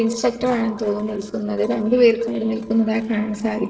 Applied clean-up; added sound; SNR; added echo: neural separator model SepFormer DNS4.